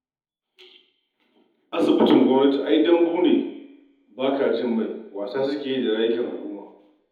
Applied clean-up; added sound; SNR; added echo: none; none; none; reverberation time 1.0 s.